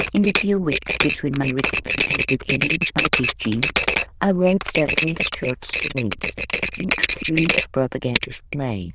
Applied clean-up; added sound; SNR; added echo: neural diffusion model UNIVERSE++.